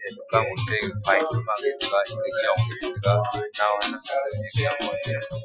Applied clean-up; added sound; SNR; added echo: classical method Wiener filter.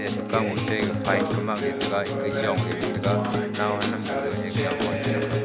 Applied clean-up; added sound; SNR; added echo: none; Acoustic guitar; -4 dB; none.